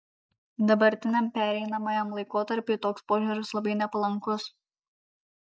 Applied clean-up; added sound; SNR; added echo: neural mask model DeepFilterNet 3.